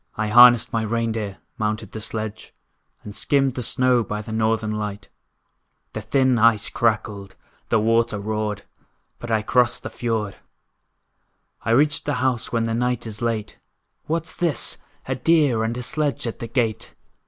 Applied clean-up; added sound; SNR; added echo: none; none; none; none.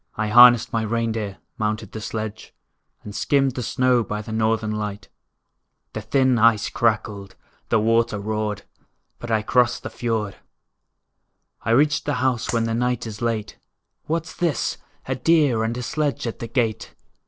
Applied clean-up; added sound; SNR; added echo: neural separator model SepFormer DNS4.